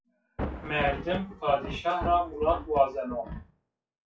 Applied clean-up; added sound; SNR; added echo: classical method WPE with log-MMSE.